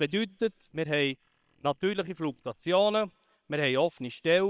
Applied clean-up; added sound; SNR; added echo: neural separator model SepFormer WHAM!.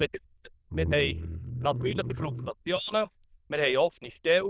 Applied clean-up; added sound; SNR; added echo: neural diffusion model UNIVERSE++.